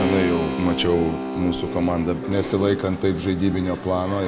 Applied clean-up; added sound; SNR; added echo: none; Keyboard (musical); 7 dB; none.